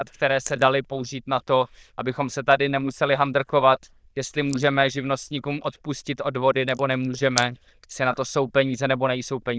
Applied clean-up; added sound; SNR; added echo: neural diffusion model UNIVERSE++.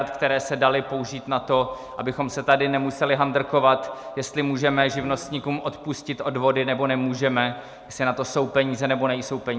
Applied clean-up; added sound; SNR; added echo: none; none; none; none.